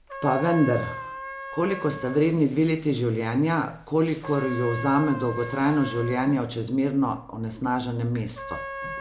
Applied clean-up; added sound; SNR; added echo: none; Trumpet; 13 dB; none.